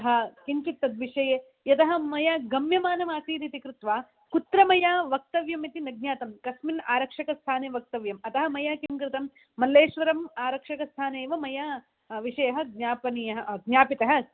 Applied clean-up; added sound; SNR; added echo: none; none; none; none.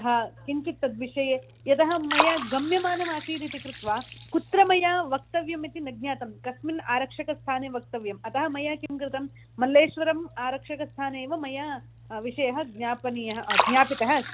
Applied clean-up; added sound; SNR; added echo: none; Liquid; 8 dB; none.